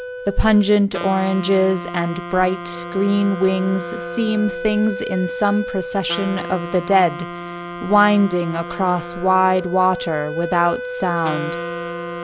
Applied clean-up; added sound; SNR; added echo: none; Wind instrument, woodwind instrument + Wind instrument, woodwind instrument; 9 dB; none.